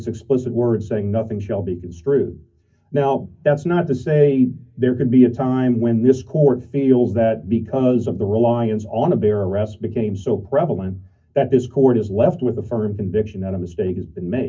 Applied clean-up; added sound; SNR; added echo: none; none; none; reverberation time 0.3 s.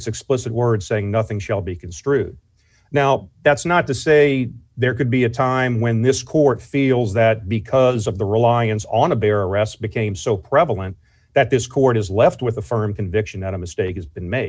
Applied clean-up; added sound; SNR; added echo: none; none; none; none.